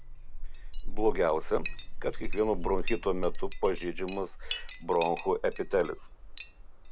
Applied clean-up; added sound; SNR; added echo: none; Chink, clink; 0 dB; none.